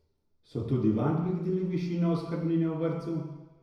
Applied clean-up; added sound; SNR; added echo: none; none; none; reverberation time 1.0 s.